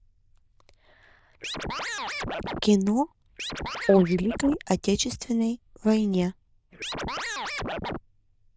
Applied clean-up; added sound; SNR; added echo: neural diffusion model UNIVERSE++.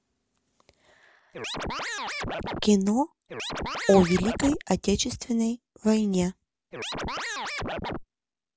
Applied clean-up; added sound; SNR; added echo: none; Scratching (performance technique); 5 dB; none.